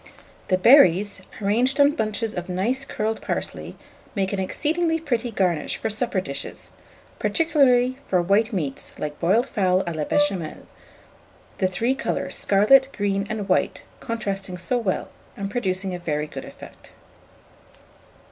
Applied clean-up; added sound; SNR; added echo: none; Brass instrument; 5 dB; none.